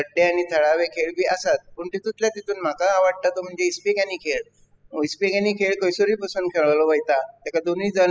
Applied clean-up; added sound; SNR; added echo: classical method spectral subtraction.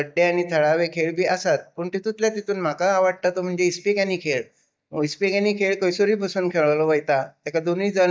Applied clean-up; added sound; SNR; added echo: neural mask model DeepFilterNet 3.